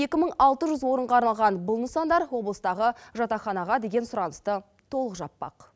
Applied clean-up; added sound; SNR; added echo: none; none; none; none.